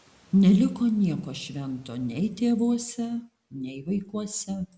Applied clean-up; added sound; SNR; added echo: none; none; none; none.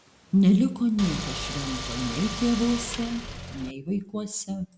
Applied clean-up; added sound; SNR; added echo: none; Car; 8 dB; none.